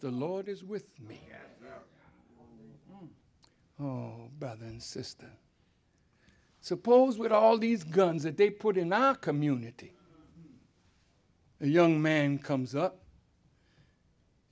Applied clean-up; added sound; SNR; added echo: none; none; none; none.